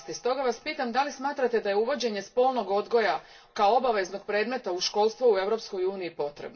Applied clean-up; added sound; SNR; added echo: none; none; none; reverberation time 0.2 s.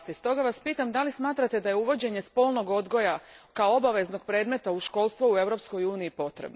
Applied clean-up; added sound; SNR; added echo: none; none; none; none.